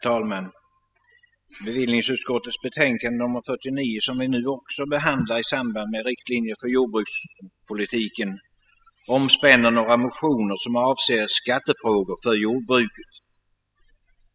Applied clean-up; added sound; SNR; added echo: classical method spectral subtraction.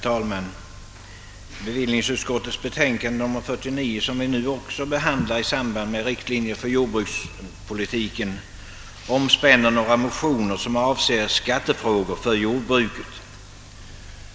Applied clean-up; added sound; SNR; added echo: none; Purr; 20 dB; none.